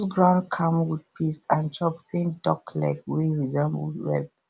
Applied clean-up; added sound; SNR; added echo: none; none; none; none.